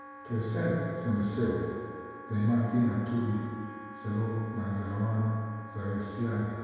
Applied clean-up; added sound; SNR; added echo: none; Wind instrument, woodwind instrument; 15 dB; reverberation time 1.9 s.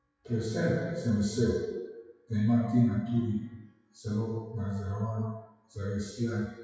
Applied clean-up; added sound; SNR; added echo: classical method WPE with log-MMSE.